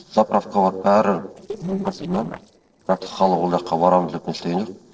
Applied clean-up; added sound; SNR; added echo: neural separator model SepFormer DNS4.